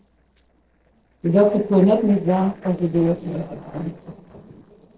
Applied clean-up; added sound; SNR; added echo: neural separator model SepFormer DNS4.